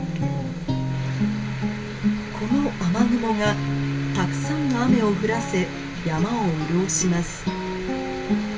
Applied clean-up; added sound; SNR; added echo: none; Guitar; 1 dB; reverberation time 0.2 s.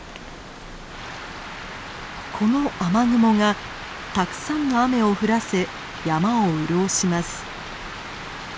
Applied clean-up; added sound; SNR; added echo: none; none; none; none.